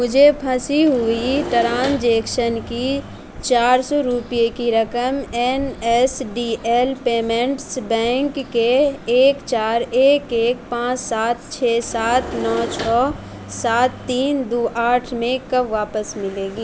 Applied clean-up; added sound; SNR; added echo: none; Engine / Mechanisms; 12 dB; none.